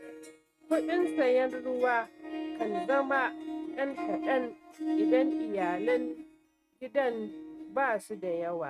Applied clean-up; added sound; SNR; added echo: neural mask model RNNoise.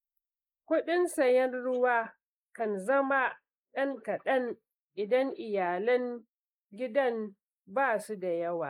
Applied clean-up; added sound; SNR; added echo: neural mask model Resemble Enhance denoiser.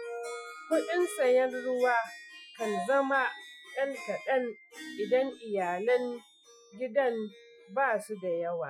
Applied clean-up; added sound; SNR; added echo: classical method Wiener filter.